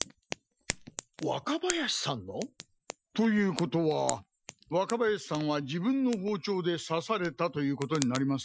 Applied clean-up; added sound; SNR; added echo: classical method Wiener filter.